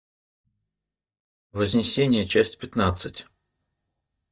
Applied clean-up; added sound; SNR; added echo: neural mask model DeepFilterNet 3.